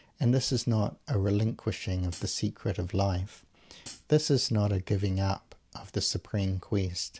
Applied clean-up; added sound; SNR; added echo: none; Hi-hat; 18 dB; none.